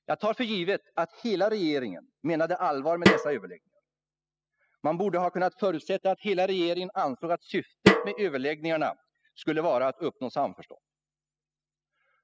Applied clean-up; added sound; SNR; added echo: classical method spectral subtraction.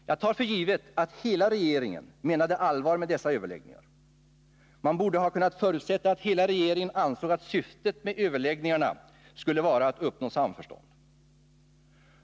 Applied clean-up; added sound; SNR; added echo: none; none; none; none.